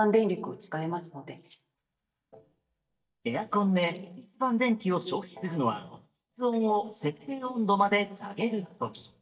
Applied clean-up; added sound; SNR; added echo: neural mask model DeepFilterNet 3.